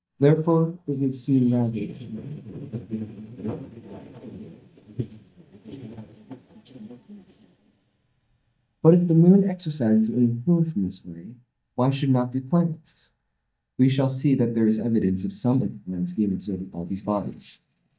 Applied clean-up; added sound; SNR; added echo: neural mask model DeepFilterNet 3.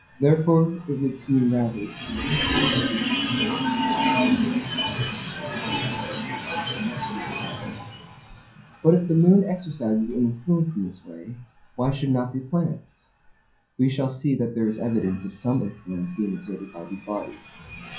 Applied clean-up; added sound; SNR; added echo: classical method WPE with log-MMSE.